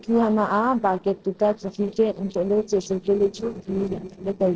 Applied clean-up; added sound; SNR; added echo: neural separator model SepFormer DNS4.